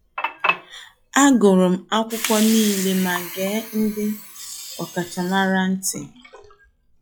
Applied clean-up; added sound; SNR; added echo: classical method log-MMSE.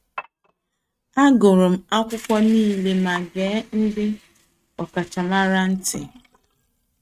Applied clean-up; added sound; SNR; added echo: neural mask model RNNoise.